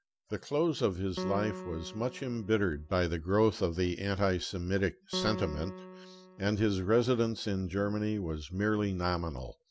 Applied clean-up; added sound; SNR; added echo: none; Piano; 13 dB; none.